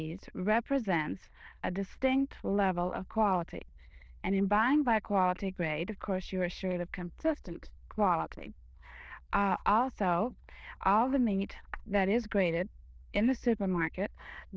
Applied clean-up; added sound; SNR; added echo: neural diffusion model UNIVERSE++.